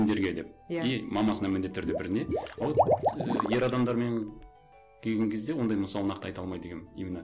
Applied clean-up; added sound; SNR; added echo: none; Liquid; 1 dB; none.